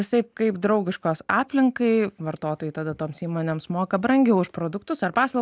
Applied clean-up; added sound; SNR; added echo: none; none; none; none.